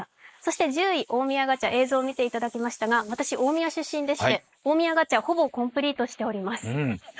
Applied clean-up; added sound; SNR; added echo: neural mask model Resemble Enhance denoiser.